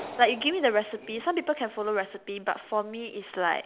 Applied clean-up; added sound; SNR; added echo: none; Clapping; 20 dB; none.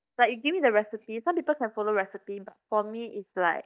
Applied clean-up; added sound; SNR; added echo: neural mask model DeepFilterNet 3.